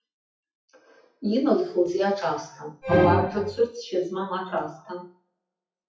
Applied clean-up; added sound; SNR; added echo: classical method WPE with log-MMSE.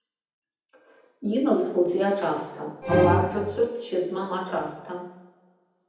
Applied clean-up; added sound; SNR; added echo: none; Musical instrument; 2 dB; reverberation time 0.9 s.